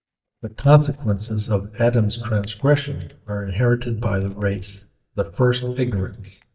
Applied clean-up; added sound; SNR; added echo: neural mask model DeepFilterNet 3.